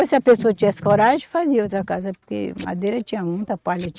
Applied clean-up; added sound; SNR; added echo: neural mask model RNNoise.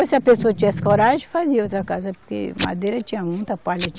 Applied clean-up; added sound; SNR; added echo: none; Packing tape, duct tape / Tearing; 11 dB; none.